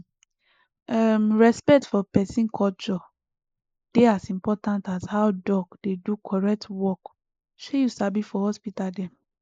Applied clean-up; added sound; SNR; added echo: neural mask model Resemble Enhance denoiser.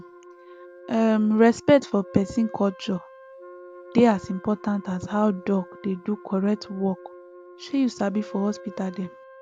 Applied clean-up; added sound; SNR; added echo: none; Wind instrument, woodwind instrument + Wind instrument, woodwind instrument; 19 dB; none.